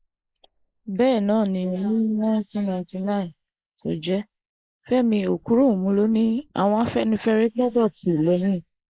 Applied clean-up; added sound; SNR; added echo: neural mask model Resemble Enhance denoiser.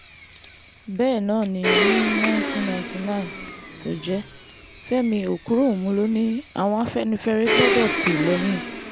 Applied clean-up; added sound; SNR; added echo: none; Domestic sounds, home sounds; 3 dB; none.